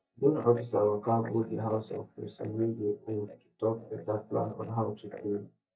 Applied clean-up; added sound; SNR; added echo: neural mask model DeepFilterNet 3.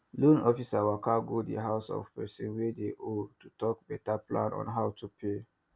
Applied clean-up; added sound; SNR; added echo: none; none; none; none.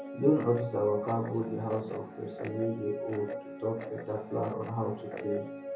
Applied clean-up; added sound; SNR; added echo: none; Guitar; 8 dB; reverberation time 0.6 s.